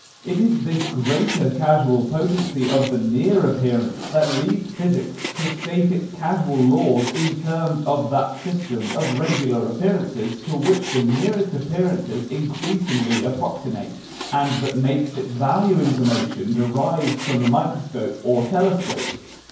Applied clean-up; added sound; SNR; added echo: none; Frying (food); 13 dB; reverberation time 0.9 s.